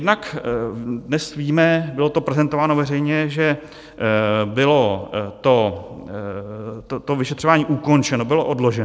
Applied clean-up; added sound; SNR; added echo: none; none; none; none.